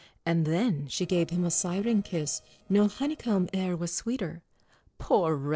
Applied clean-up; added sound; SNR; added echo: neural separator model SepFormer DNS4.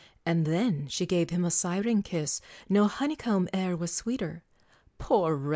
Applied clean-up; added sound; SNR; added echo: none; none; none; none.